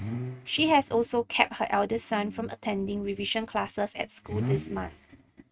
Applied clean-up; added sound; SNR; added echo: neural mask model RNNoise.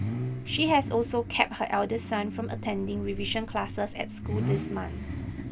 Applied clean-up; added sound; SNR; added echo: none; Idling / Accelerating, revving, vroom / Car; 4 dB; none.